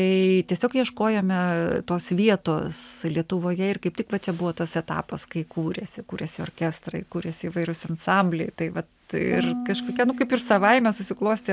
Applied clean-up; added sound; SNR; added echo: none; Harp; 15 dB; none.